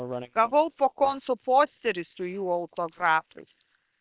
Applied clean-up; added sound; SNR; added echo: neural separator model SepFormer WHAM!.